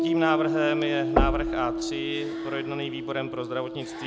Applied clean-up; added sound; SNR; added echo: none; Knock + Piano; -2 dB; none.